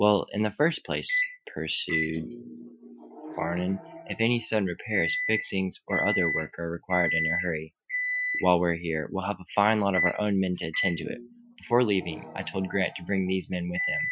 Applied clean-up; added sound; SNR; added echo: classical method Wiener filter.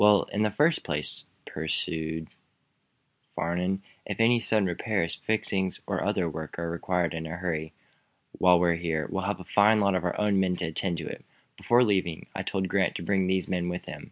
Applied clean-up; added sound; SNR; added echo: none; none; none; none.